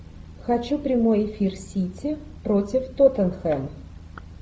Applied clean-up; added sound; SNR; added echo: none; none; none; none.